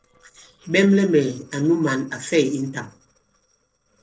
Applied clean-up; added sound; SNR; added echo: neural separator model SepFormer DNS4.